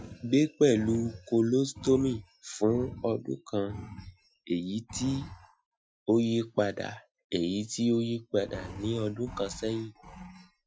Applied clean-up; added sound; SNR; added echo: classical method Wiener filter.